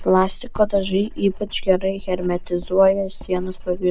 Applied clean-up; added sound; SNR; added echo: none; Writing; 10 dB; none.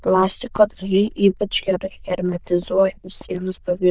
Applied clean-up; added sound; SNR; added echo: neural diffusion model UNIVERSE++.